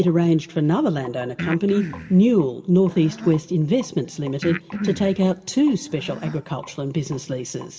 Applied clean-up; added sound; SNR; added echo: none; Breathing; 13 dB; reverberation time 0.4 s.